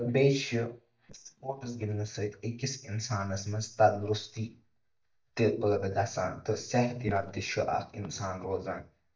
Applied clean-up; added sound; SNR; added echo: neural mask model DeepFilterNet 3.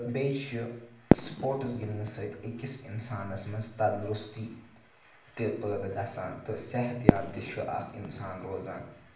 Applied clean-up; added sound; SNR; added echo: none; Fireworks; -1 dB; reverberation time 0.6 s.